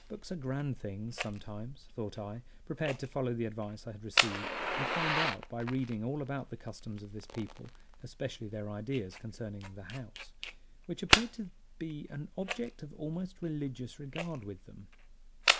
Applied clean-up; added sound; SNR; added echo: none; Fire; -1 dB; none.